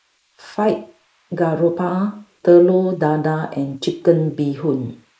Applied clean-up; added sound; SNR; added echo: neural mask model Resemble Enhance denoiser.